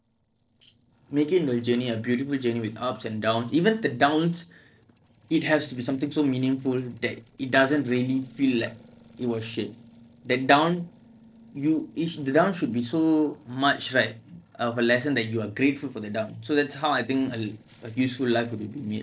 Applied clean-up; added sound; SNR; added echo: neural separator model SepFormer DNS4.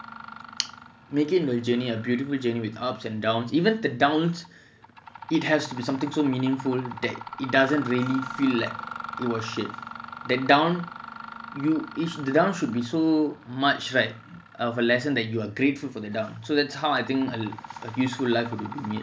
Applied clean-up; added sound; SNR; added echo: none; Mechanisms; 15 dB; none.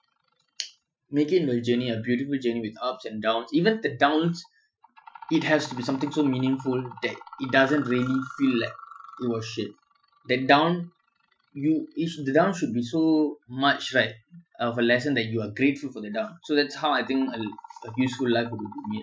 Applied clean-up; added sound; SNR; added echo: classical method Wiener filter.